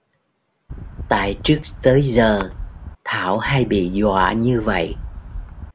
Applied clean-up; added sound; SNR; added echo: none; Wind; 12 dB; none.